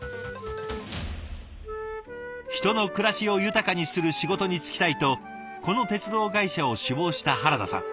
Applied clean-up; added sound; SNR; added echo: none; Wind instrument, woodwind instrument; 10 dB; none.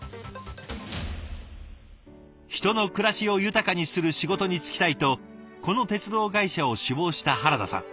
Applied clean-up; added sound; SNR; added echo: none; none; none; none.